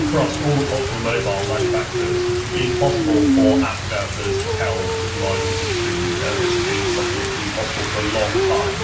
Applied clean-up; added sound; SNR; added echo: none; Rain; -4 dB; reverberation time 0.4 s.